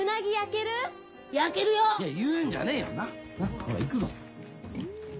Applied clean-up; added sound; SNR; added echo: none; none; none; none.